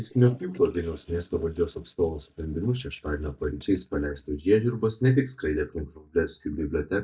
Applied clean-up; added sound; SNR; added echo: neural mask model DeepFilterNet 3.